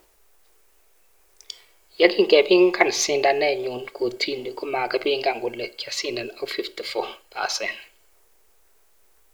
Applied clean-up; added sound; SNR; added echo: none; none; none; none.